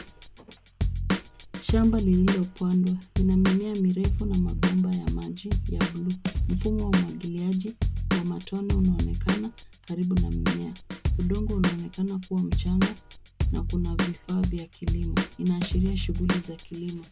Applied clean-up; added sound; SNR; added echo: none; Drum / Drum kit; 1 dB; none.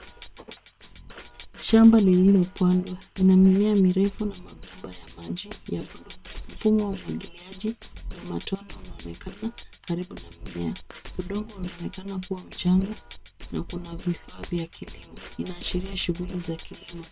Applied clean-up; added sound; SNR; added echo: neural separator model SepFormer WHAM!.